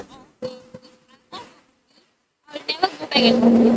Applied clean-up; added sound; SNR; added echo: neural mask model RNNoise.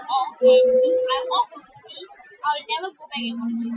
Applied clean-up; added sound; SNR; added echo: classical method Wiener filter.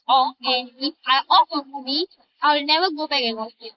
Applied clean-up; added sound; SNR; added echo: neural mask model Resemble Enhance denoiser.